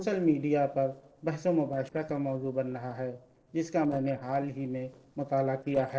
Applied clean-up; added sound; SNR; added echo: neural separator model SepFormer DNS4.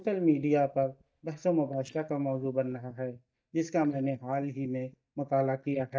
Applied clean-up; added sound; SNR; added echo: neural mask model DeepFilterNet 3.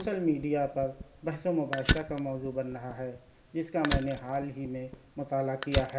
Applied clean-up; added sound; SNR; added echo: none; Fire; 2 dB; reverberation time 1.1 s.